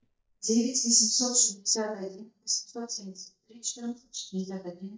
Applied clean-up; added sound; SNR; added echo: neural mask model DeepFilterNet 3.